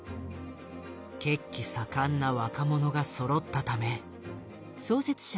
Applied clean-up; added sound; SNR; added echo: none; none; none; none.